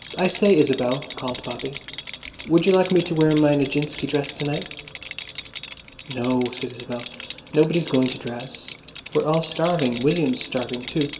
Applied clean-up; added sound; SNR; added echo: none; Rattle; 12 dB; reverberation time 1.8 s.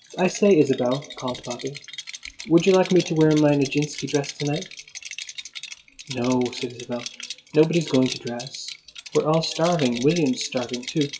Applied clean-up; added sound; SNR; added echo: classical method WPE with log-MMSE.